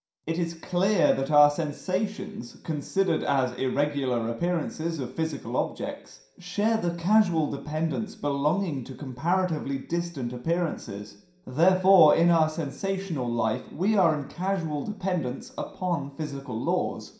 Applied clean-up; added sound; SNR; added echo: none; none; none; reverberation time 0.5 s.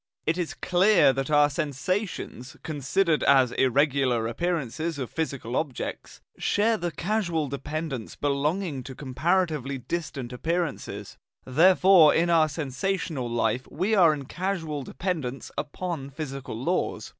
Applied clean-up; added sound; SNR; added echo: none; none; none; none.